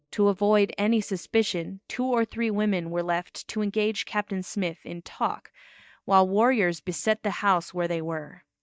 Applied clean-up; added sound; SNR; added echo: neural mask model DeepFilterNet 3.